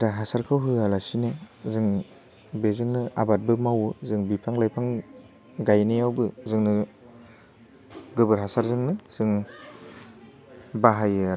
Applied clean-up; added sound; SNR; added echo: none; none; none; none.